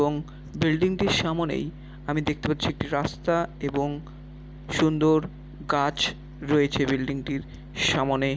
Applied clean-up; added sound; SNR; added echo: none; none; none; none.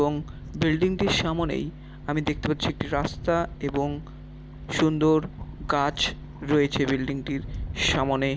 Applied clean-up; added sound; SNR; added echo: none; Rattle; 14 dB; none.